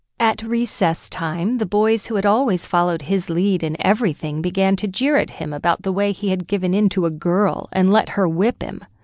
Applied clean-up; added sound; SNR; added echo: none; none; none; none.